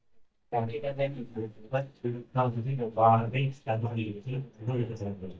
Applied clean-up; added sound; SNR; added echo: neural mask model DeepFilterNet 3.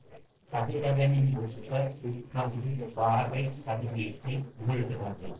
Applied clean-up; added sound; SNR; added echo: neural separator model SepFormer DNS4.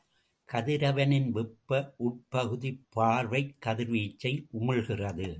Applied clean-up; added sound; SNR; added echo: none; none; none; none.